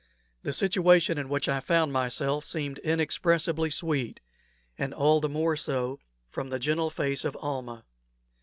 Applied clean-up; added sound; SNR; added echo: none; none; none; none.